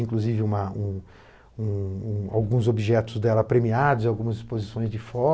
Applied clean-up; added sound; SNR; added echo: none; none; none; none.